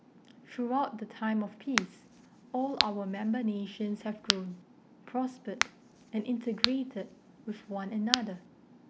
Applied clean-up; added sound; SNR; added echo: none; Crack; 2 dB; none.